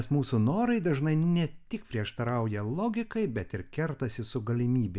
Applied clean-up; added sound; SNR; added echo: none; none; none; none.